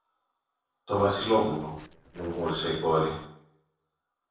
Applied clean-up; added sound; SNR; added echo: neural separator model SepFormer DNS4.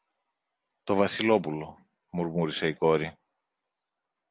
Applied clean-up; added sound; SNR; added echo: none; none; none; none.